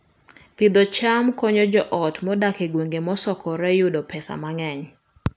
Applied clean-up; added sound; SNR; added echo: none; none; none; none.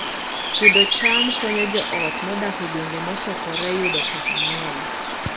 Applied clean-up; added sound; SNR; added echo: none; Bird vocalization, bird call, bird song; -4 dB; none.